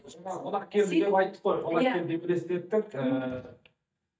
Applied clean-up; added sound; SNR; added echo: neural mask model DeepFilterNet 3.